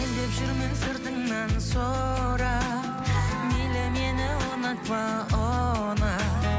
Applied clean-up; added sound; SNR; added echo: none; none; none; none.